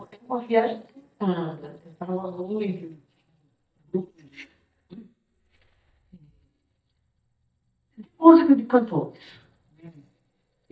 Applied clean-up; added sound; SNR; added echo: neural mask model DeepFilterNet 3.